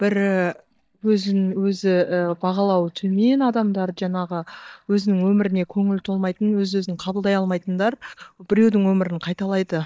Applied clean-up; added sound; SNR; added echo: neural mask model DeepFilterNet 3.